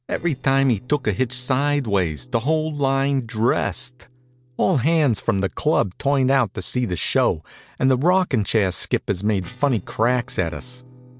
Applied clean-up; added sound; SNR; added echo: neural separator model SepFormer DNS4.